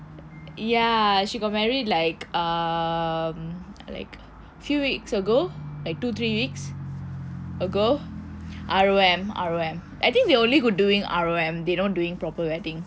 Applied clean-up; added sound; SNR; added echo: none; none; none; none.